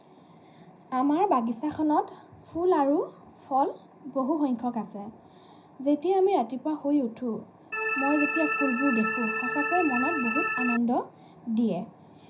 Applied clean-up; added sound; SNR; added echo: none; Organ; 1 dB; reverberation time 0.4 s.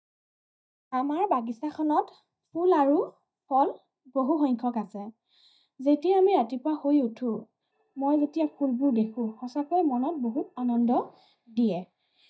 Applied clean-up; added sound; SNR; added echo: neural mask model DeepFilterNet 3.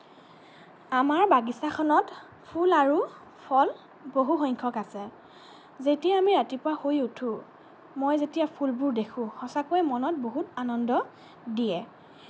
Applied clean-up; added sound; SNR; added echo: none; none; none; none.